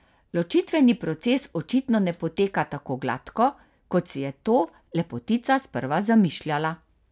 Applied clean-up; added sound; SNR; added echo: none; none; none; none.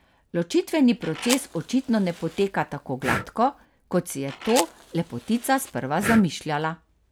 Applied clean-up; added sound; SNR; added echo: none; Fire + Breathing; 10 dB; none.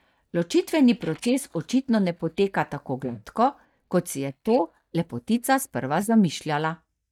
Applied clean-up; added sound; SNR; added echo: neural mask model DeepFilterNet 3.